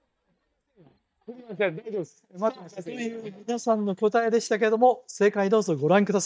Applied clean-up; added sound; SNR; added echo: neural mask model DeepFilterNet 3.